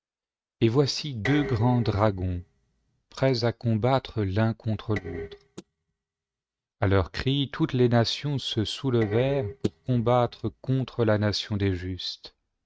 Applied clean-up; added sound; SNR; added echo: neural mask model RNNoise.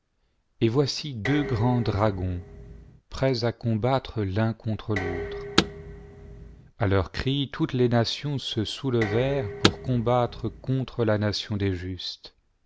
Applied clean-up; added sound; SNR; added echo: none; Dishes, pots, and pans + Car; 8 dB; none.